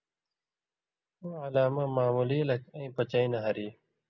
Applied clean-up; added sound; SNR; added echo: none; none; none; none.